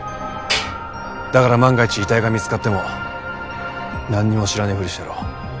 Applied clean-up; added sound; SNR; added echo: none; Tools; 3 dB; none.